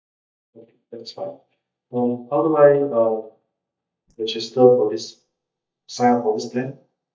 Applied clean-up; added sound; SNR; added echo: neural mask model DeepFilterNet 3.